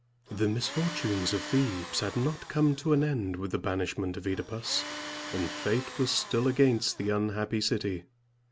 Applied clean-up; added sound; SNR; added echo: none; Tools; 12 dB; none.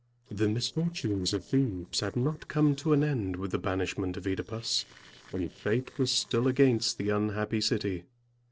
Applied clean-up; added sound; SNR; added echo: neural separator model SepFormer DNS4.